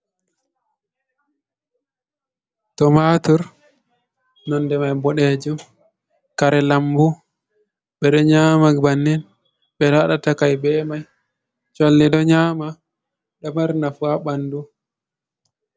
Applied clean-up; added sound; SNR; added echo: none; none; none; none.